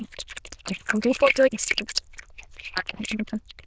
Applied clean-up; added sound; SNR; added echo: neural diffusion model UNIVERSE++.